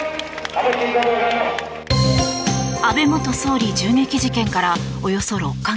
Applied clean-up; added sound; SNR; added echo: none; Brass instrument; 20 dB; none.